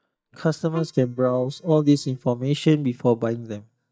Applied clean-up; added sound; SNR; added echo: neural mask model DeepFilterNet 3.